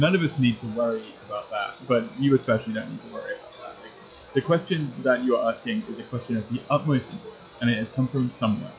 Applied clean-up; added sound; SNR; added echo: classical method log-MMSE.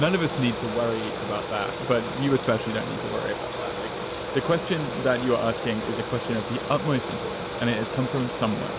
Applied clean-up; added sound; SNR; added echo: none; Mechanical fan; 4 dB; none.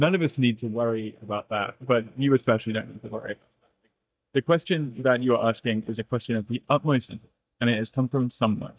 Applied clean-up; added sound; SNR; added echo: neural mask model DeepFilterNet 3.